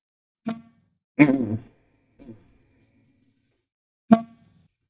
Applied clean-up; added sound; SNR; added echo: neural mask model DeepFilterNet 3.